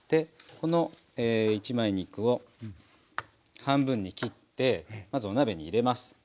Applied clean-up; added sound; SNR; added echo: none; none; none; none.